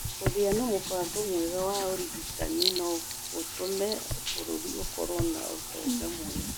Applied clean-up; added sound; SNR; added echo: none; Bathtub (filling or washing) + Writing; 2 dB; none.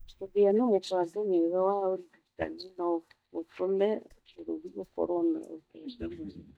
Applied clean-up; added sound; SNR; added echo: neural mask model DeepFilterNet 3.